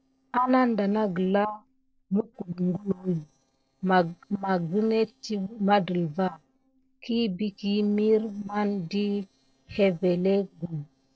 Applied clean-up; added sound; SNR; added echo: neural separator model SepFormer DNS4.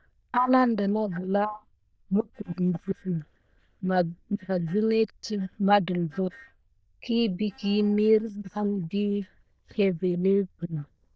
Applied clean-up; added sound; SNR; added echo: neural diffusion model UNIVERSE++.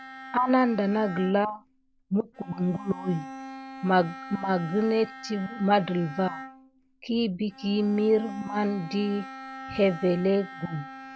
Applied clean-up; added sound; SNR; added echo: none; Bowed string instrument; 14 dB; none.